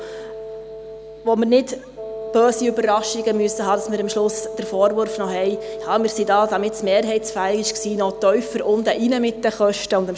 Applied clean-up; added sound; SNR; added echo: none; Wind instrument, woodwind instrument; 11 dB; none.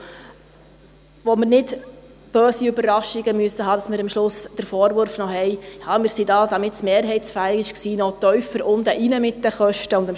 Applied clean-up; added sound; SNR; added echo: none; none; none; none.